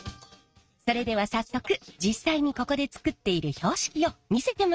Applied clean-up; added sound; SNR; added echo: neural mask model RNNoise.